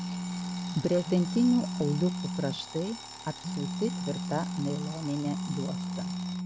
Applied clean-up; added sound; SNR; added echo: none; Telephone + Alarm; 3 dB; none.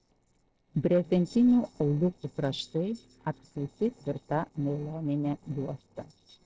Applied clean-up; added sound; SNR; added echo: neural separator model SepFormer DNS4.